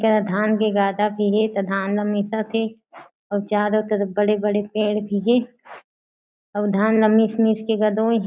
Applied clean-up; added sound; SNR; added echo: none; none; none; none.